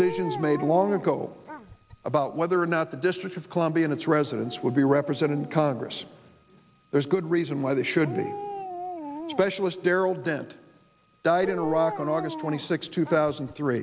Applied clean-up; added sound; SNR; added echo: none; Dog; 13 dB; none.